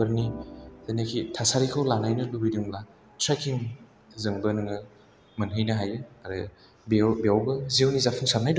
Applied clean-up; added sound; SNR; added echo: none; Organ; 18 dB; none.